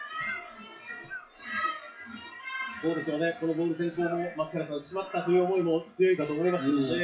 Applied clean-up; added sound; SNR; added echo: classical method WPE with log-MMSE.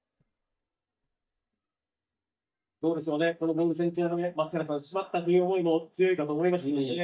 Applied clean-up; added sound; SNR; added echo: neural mask model DeepFilterNet 3.